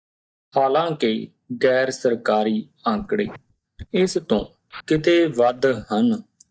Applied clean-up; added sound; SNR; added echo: neural mask model DeepFilterNet 3.